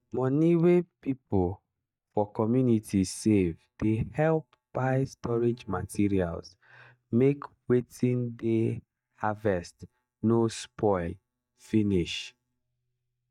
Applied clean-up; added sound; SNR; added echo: neural mask model DeepFilterNet 3.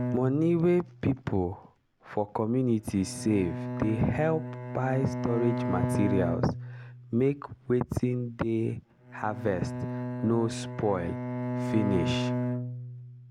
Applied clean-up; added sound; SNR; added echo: none; Bowed string instrument; 5 dB; none.